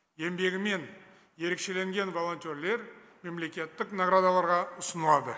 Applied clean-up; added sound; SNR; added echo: none; none; none; none.